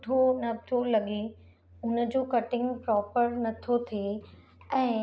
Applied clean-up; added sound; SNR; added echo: none; none; none; none.